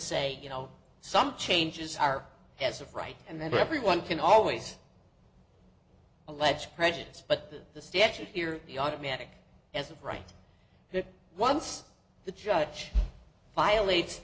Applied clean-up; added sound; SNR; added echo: none; none; none; none.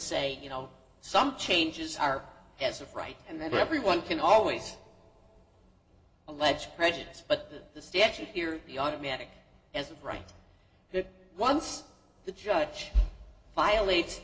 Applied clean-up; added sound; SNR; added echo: none; none; none; reverberation time 0.4 s.